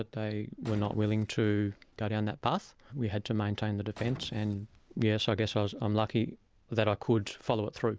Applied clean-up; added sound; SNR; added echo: none; Boom; 18 dB; none.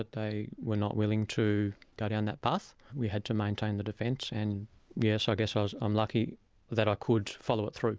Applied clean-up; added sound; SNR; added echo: none; none; none; none.